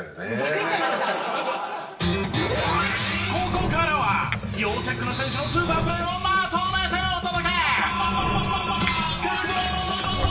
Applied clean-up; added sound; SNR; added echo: none; Chink, clink; 17 dB; reverberation time 1.0 s.